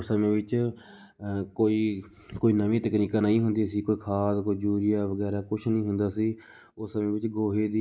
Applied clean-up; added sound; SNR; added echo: none; none; none; none.